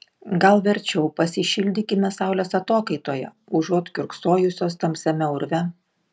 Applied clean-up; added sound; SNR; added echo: none; none; none; none.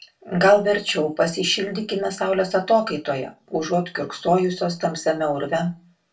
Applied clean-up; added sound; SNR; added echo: none; none; none; reverberation time 0.2 s.